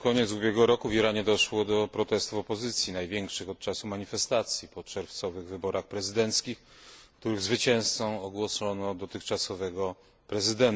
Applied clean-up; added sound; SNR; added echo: none; none; none; none.